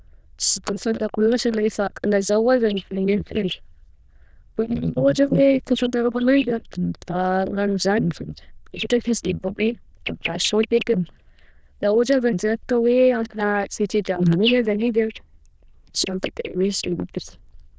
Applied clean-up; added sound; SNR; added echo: neural diffusion model UNIVERSE++.